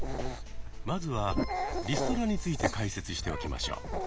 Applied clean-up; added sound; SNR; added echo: none; Dog; 0 dB; none.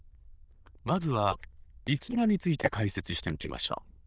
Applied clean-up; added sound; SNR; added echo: neural diffusion model UNIVERSE++.